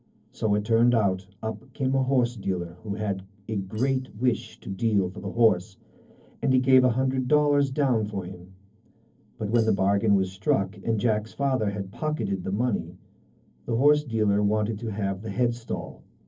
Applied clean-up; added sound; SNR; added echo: neural separator model SepFormer DNS4.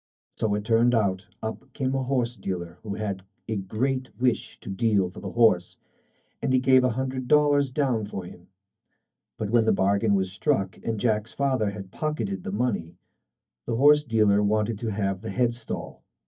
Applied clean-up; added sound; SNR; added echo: neural mask model DeepFilterNet 3.